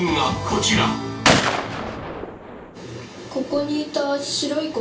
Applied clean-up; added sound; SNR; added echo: none; Gunshot, gunfire; 0 dB; reverberation time 0.3 s.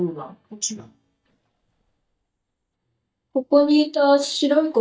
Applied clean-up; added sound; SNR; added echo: neural mask model DeepFilterNet 3.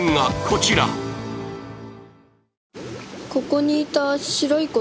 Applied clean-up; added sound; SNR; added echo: none; none; none; none.